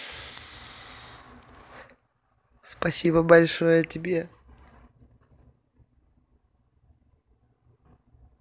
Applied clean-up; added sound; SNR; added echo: none; none; none; none.